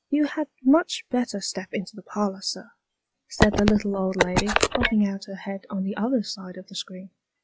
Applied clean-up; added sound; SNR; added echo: classical method log-MMSE.